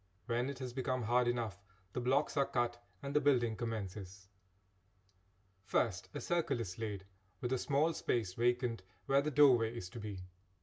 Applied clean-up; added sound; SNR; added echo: none; none; none; none.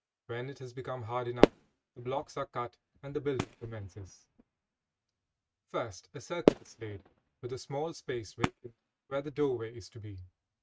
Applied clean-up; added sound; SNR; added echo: neural mask model RNNoise.